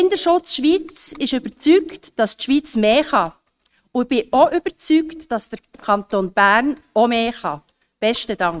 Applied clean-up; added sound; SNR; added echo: neural mask model RNNoise.